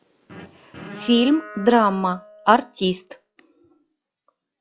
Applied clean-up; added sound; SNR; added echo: classical method log-MMSE.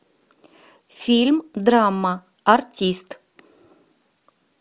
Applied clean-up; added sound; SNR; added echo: none; none; none; none.